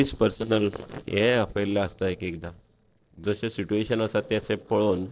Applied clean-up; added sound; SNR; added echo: neural separator model SepFormer DNS4.